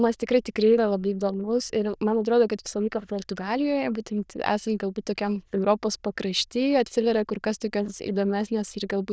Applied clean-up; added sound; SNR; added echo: neural diffusion model UNIVERSE++.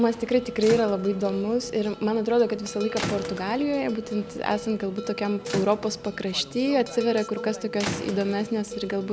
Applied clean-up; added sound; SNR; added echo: none; Bell + Squeak / Rattle / Slam; 11 dB; none.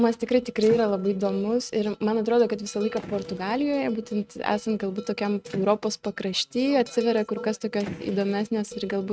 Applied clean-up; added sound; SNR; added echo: neural mask model RNNoise.